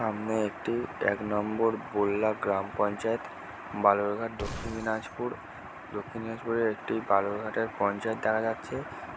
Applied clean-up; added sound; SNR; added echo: none; Glass; 11 dB; none.